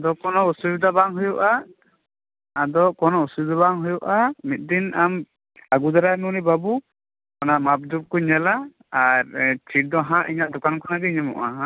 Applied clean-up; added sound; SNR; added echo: none; none; none; none.